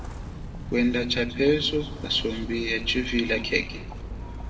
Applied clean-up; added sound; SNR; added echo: none; Walk, footsteps; 8 dB; reverberation time 1.5 s.